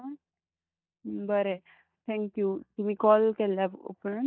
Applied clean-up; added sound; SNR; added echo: neural mask model DeepFilterNet 3.